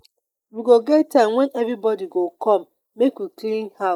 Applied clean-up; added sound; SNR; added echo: neural mask model Resemble Enhance denoiser.